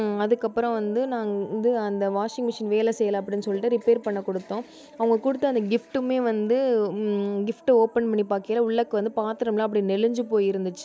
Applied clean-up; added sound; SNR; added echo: none; none; none; none.